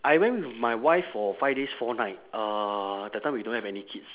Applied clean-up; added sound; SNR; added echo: none; none; none; none.